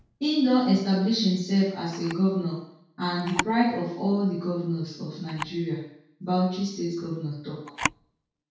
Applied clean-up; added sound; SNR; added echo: none; Camera; 14 dB; reverberation time 0.6 s.